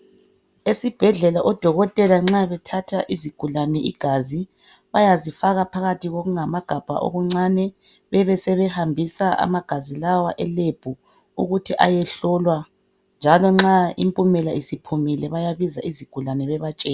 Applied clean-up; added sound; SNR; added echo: none; none; none; none.